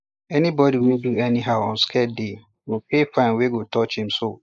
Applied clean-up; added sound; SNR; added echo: neural mask model Resemble Enhance denoiser.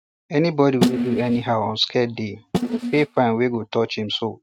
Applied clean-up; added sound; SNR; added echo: neural mask model RNNoise.